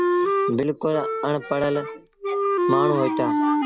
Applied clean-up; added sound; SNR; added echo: none; Wind instrument, woodwind instrument; -2 dB; none.